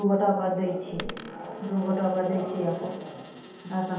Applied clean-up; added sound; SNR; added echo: none; Coin (dropping); 18 dB; reverberation time 0.8 s.